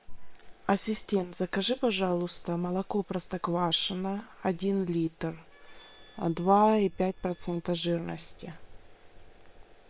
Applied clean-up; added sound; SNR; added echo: neural separator model SepFormer WHAM!.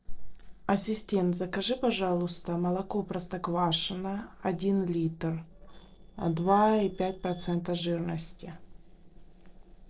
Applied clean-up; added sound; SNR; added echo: neural separator model SepFormer DNS4.